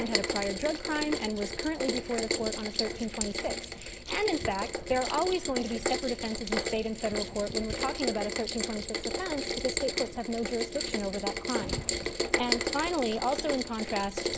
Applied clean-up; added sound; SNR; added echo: none; Rain; 1 dB; none.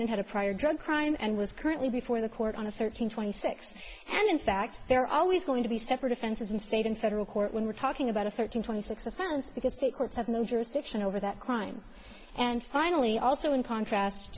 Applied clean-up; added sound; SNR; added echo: none; none; none; none.